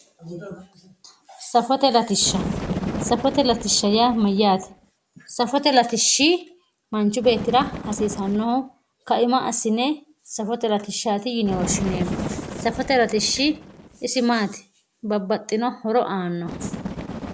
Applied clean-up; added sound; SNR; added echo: none; Bird; 11 dB; none.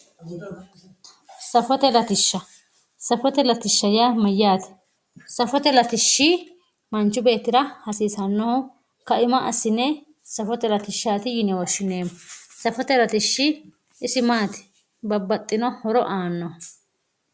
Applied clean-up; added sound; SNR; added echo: none; none; none; none.